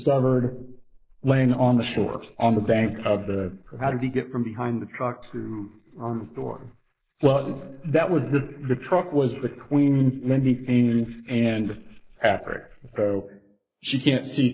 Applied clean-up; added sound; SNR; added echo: neural mask model Resemble Enhance denoiser.